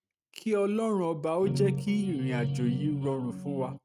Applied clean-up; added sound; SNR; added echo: neural mask model RNNoise.